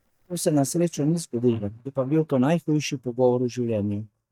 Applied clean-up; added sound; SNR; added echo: neural mask model DeepFilterNet 3.